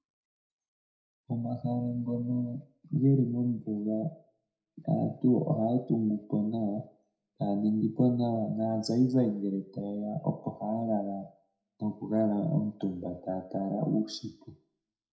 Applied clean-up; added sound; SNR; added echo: none; none; none; reverberation time 0.4 s.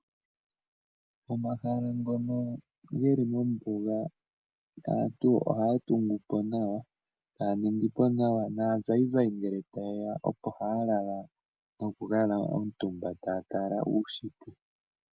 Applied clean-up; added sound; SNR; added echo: none; none; none; none.